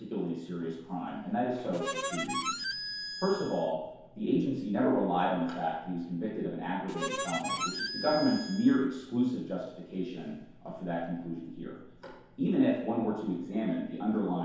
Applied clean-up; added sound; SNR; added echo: none; Harmonica; 5 dB; reverberation time 0.8 s.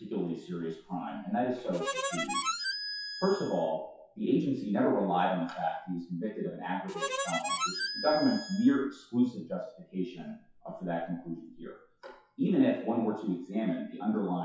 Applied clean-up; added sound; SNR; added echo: classical method WPE with log-MMSE.